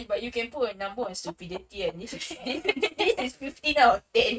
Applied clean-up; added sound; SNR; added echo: neural mask model RNNoise.